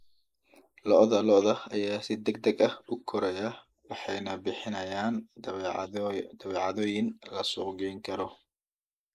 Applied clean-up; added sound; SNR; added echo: neural mask model Resemble Enhance denoiser.